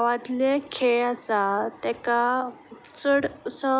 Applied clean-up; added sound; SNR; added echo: none; none; none; none.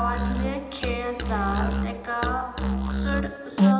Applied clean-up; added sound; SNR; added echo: none; Musical instrument; -4 dB; reverberation time 2.9 s.